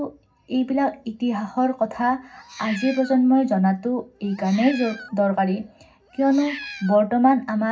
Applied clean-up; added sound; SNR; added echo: none; Meow; 17 dB; reverberation time 0.4 s.